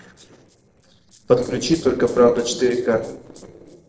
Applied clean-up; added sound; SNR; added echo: neural separator model SepFormer DNS4.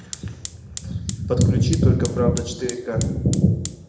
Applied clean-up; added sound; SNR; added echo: none; Fire; 16 dB; reverberation time 0.8 s.